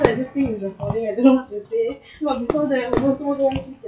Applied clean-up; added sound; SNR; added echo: classical method WPE with log-MMSE.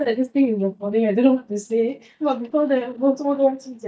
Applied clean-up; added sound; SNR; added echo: neural mask model DeepFilterNet 3.